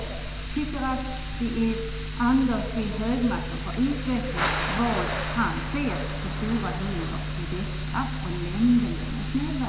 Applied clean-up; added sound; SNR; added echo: none; Thunder / Rain; 10 dB; reverberation time 1.9 s.